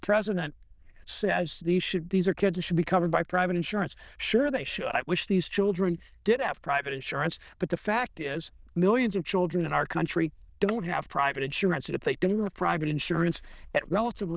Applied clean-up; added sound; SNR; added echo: neural diffusion model UNIVERSE++.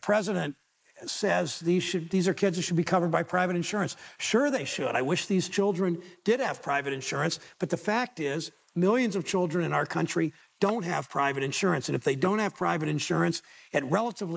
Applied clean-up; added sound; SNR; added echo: neural mask model Resemble Enhance denoiser.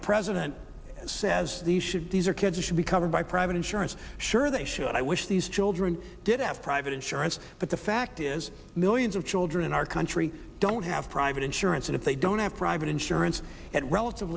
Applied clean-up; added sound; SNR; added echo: none; Accelerating, revving, vroom; 16 dB; none.